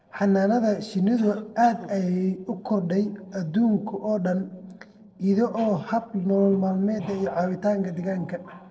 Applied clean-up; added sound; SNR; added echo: neural separator model SepFormer DNS4.